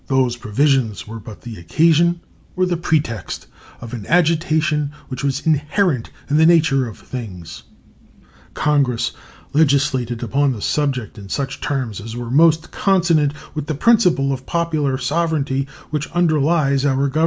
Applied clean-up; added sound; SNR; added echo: none; none; none; none.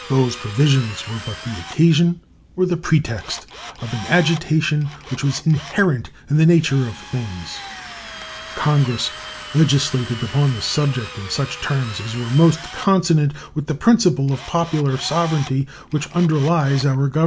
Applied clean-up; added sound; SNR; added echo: none; Drill; 17 dB; none.